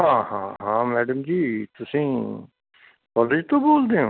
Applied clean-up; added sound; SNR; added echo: none; none; none; none.